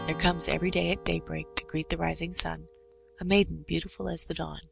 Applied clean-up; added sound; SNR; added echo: none; Strum; 18 dB; none.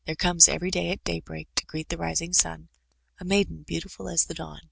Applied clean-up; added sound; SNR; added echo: none; none; none; none.